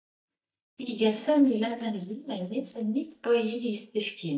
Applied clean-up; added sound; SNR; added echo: neural mask model DeepFilterNet 3.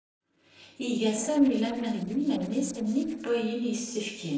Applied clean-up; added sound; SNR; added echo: neural separator model SepFormer DNS4.